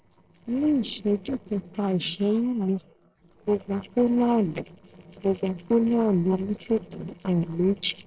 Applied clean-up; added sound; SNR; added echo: neural separator model SepFormer DNS4.